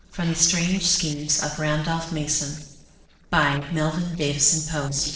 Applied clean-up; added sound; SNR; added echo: neural separator model SepFormer DNS4.